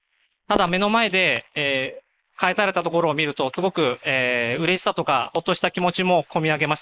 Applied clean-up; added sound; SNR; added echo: neural mask model Resemble Enhance denoiser.